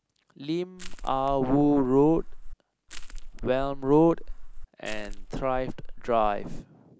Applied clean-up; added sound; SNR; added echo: none; Crushing; 7 dB; none.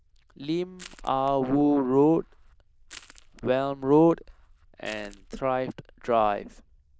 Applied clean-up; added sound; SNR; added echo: neural diffusion model UNIVERSE++.